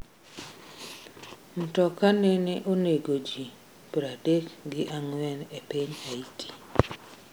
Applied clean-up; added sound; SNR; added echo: none; none; none; none.